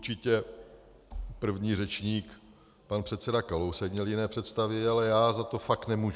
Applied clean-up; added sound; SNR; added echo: none; none; none; none.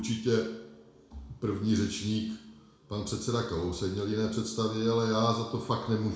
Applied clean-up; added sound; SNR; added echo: none; none; none; reverberation time 0.6 s.